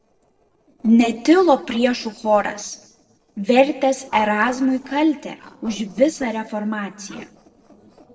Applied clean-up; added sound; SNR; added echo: neural separator model SepFormer DNS4.